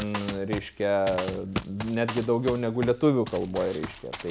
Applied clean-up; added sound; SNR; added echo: none; Snare drum + Run; 10 dB; none.